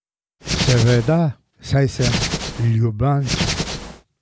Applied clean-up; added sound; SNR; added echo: none; Hands; 4 dB; none.